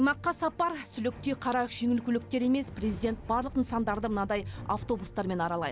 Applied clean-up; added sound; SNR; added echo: none; none; none; none.